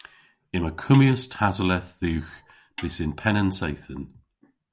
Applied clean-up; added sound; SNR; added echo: none; Snare drum; 18 dB; none.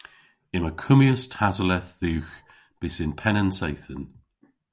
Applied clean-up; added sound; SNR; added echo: none; none; none; none.